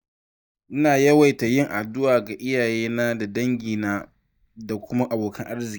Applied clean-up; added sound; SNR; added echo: neural mask model DeepFilterNet 3.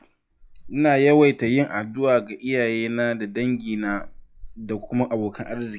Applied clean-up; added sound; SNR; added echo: classical method log-MMSE.